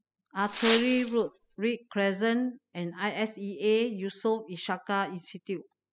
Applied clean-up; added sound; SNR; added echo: classical method spectral subtraction.